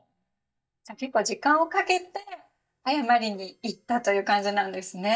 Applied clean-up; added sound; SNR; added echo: neural mask model DeepFilterNet 3.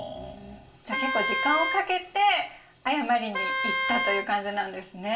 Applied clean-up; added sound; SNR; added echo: none; Wind instrument, woodwind instrument; 3 dB; reverberation time 0.2 s.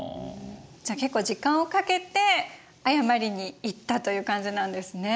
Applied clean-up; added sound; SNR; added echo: none; none; none; none.